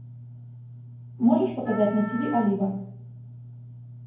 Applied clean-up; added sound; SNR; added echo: none; Wind instrument, woodwind instrument; 13 dB; reverberation time 0.9 s.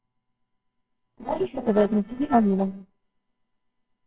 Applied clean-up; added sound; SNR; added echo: neural separator model SepFormer WHAMR!.